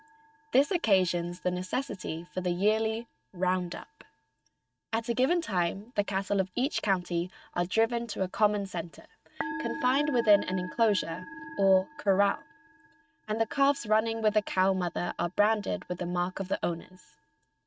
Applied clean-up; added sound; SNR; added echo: neural mask model RNNoise.